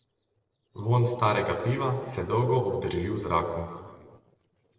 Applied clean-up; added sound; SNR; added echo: neural separator model SepFormer DNS4.